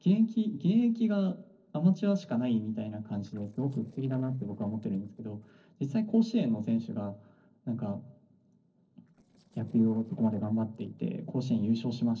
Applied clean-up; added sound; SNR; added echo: neural separator model SepFormer DNS4.